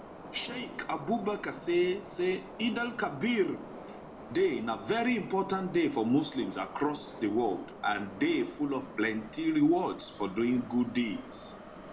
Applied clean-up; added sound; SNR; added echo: none; Subway, metro, underground; 15 dB; reverberation time 0.3 s.